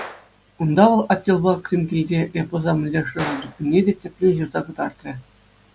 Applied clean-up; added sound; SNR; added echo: none; Gunshot, gunfire; 20 dB; none.